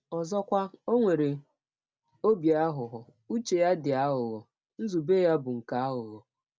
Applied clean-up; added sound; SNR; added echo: none; none; none; none.